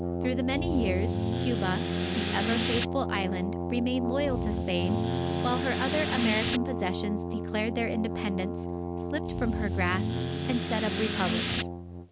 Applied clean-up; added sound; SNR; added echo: none; Accelerating, revving, vroom / Car + Brass instrument; -2 dB; none.